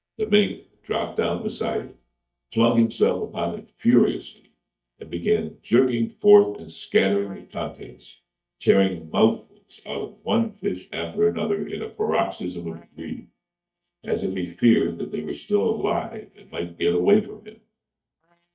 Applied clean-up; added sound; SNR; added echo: neural mask model DeepFilterNet 3.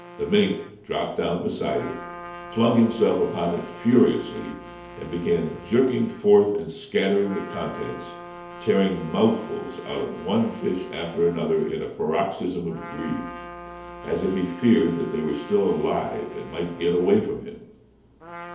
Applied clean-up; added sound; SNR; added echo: none; Trumpet; 16 dB; reverberation time 2.2 s.